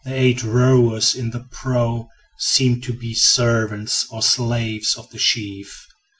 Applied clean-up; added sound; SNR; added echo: none; none; none; none.